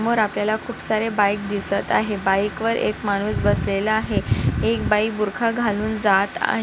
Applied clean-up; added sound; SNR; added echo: none; none; none; none.